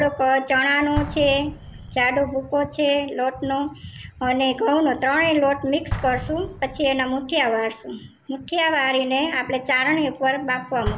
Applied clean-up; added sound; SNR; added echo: none; Explosion; 15 dB; none.